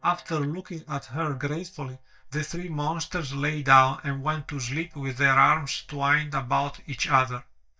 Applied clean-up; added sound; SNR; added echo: neural mask model DeepFilterNet 3.